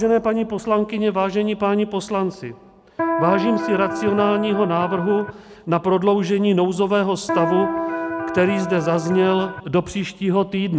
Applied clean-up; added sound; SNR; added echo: none; Electric guitar; 5 dB; none.